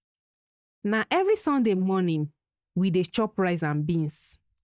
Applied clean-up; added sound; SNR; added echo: neural mask model DeepFilterNet 3.